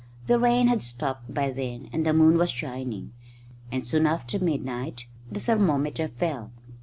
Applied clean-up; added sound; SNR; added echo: none; none; none; none.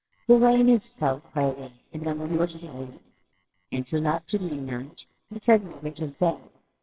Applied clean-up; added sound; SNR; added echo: neural separator model SepFormer WHAMR!.